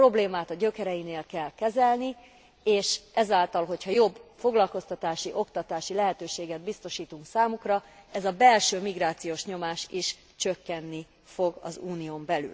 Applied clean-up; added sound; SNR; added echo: none; none; none; none.